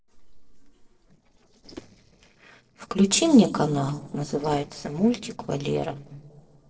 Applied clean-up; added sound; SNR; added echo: neural separator model SepFormer DNS4.